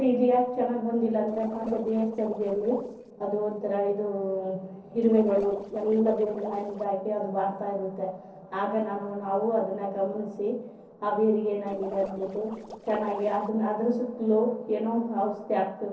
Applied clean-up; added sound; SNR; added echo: neural separator model SepFormer DNS4.